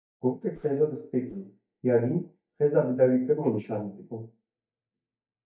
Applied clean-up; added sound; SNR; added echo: neural mask model DeepFilterNet 3.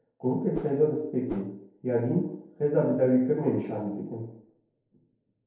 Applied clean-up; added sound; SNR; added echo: neural separator model SepFormer DNS4.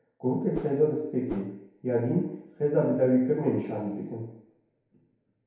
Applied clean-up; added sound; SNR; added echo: none; Whoosh, swoosh, swish; 12 dB; reverberation time 0.9 s.